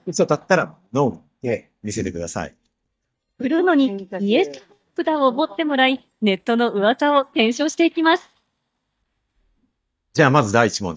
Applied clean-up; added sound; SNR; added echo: neural mask model DeepFilterNet 3.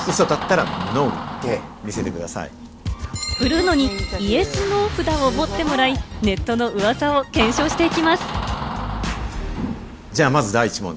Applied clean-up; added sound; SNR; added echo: none; Door; 10 dB; none.